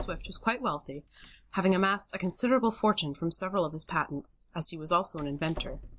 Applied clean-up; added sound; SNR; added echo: none; Door; 17 dB; none.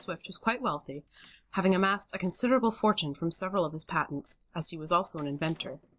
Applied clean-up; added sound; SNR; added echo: neural separator model SepFormer DNS4.